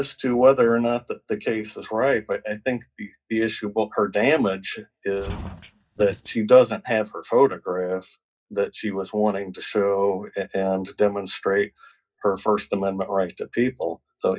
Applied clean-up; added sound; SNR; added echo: neural mask model DeepFilterNet 3.